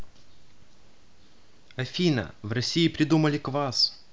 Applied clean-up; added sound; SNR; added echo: none; none; none; none.